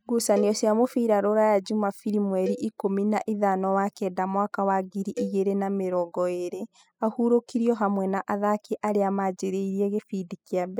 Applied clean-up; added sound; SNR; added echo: classical method spectral subtraction.